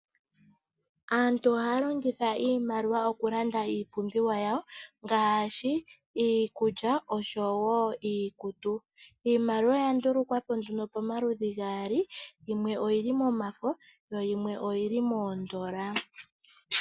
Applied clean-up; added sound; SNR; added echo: none; none; none; none.